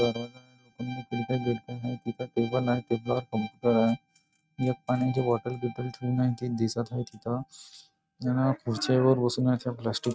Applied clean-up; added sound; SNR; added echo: neural mask model RNNoise.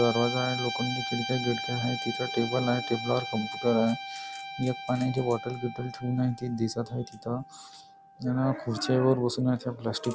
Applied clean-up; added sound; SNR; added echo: none; Guitar; 9 dB; none.